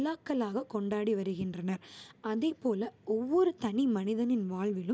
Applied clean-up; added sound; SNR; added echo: none; none; none; none.